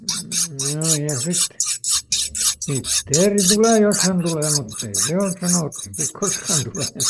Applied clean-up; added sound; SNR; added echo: neural mask model Resemble Enhance denoiser.